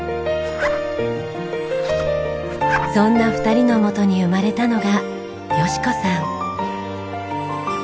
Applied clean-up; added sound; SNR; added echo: none; Zipper (clothing); 12 dB; none.